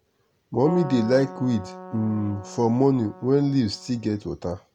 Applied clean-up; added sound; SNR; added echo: none; Keyboard (musical); 15 dB; none.